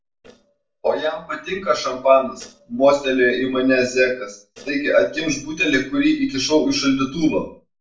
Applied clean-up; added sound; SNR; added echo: neural separator model SepFormer DNS4.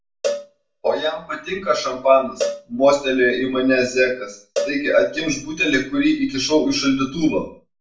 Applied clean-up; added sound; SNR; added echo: none; Cowbell; 12 dB; reverberation time 0.3 s.